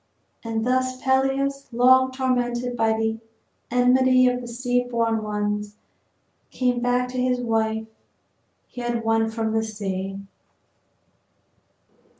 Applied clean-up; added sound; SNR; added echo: none; none; none; none.